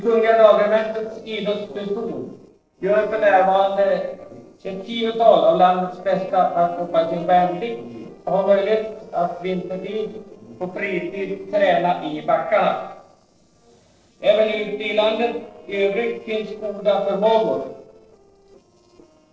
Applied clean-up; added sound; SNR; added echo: neural separator model SepFormer DNS4.